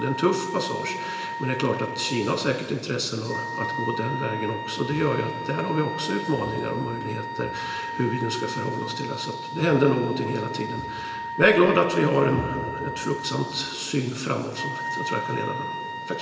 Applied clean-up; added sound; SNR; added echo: none; Wind instrument, woodwind instrument; 7 dB; reverberation time 2.6 s.